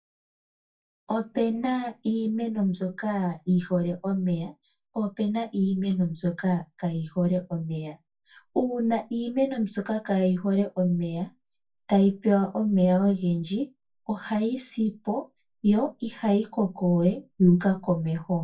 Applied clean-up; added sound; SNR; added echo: neural mask model DeepFilterNet 3.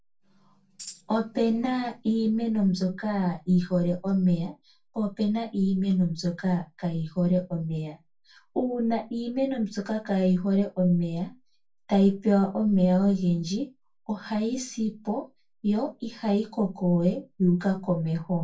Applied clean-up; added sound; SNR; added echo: none; Tambourine; 18 dB; reverberation time 0.2 s.